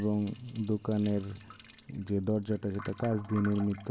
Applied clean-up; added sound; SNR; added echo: none; Liquid; 18 dB; none.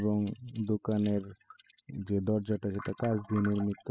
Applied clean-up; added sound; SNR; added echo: classical method spectral subtraction.